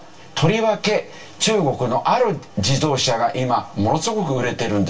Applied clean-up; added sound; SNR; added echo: none; none; none; reverberation time 0.2 s.